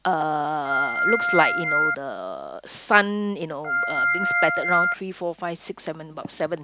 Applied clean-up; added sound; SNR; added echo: none; Organ; -3 dB; none.